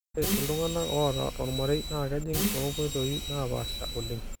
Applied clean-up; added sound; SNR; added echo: none; Bus; 2 dB; none.